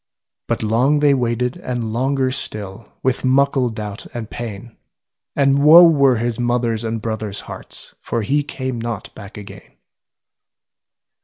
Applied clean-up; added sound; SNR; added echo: none; none; none; none.